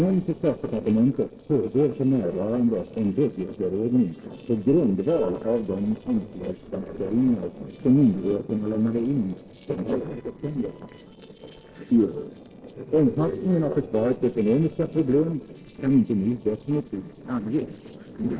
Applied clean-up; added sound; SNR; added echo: neural separator model SepFormer DNS4.